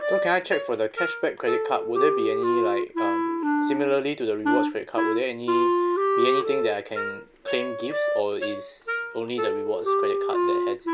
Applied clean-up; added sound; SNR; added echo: none; Wind instrument, woodwind instrument; -2 dB; none.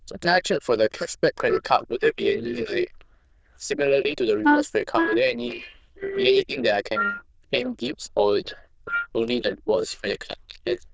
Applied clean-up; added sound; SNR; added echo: neural diffusion model UNIVERSE++.